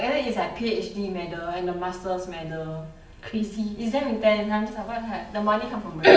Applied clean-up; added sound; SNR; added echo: none; none; none; reverberation time 1.3 s.